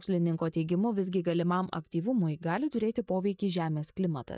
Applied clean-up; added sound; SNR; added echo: neural mask model DeepFilterNet 3.